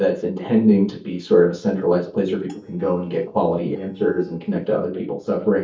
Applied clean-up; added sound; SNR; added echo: neural mask model DeepFilterNet 3.